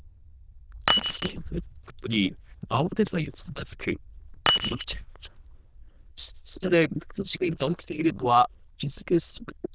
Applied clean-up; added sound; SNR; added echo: neural diffusion model UNIVERSE++.